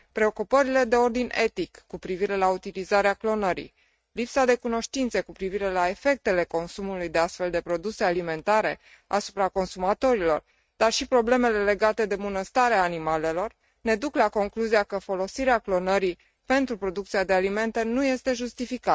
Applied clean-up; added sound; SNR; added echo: neural mask model RNNoise.